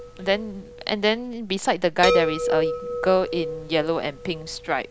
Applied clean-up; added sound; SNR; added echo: none; Chime; 4 dB; none.